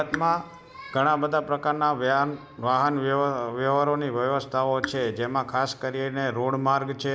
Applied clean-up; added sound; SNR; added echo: none; Raindrop / Drip; 13 dB; none.